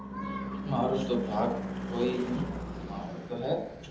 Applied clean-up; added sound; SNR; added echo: none; Car passing by / Engine / Truck; 4 dB; reverberation time 0.9 s.